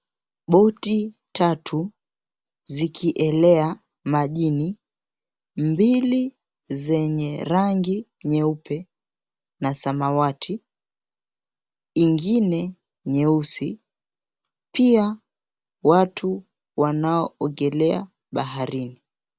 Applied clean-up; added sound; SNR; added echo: none; none; none; none.